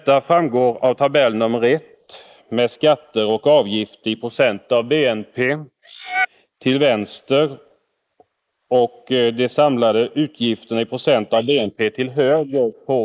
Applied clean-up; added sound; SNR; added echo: neural mask model Resemble Enhance denoiser.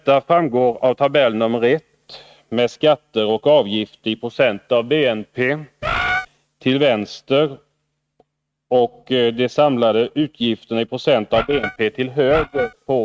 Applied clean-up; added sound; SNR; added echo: neural mask model RNNoise.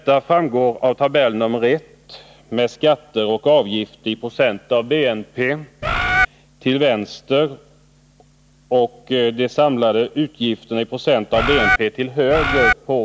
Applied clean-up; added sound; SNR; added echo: none; Bird; -2 dB; none.